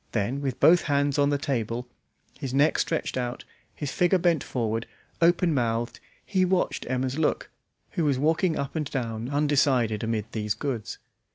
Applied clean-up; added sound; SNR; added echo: none; none; none; none.